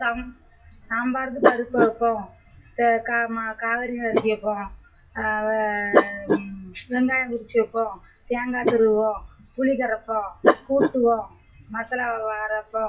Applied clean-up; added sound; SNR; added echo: classical method WPE with log-MMSE.